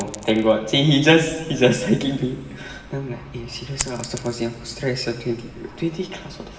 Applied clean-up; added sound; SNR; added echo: none; Coin (dropping); 18 dB; reverberation time 2.0 s.